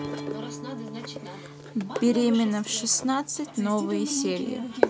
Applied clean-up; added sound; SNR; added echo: none; Guitar; 15 dB; none.